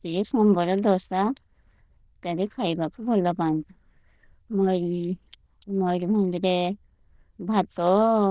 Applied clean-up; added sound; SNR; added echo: neural diffusion model UNIVERSE++.